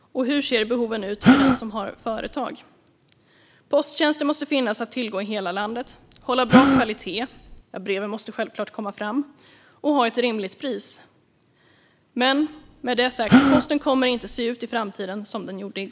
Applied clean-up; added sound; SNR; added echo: none; Gasp; -4 dB; none.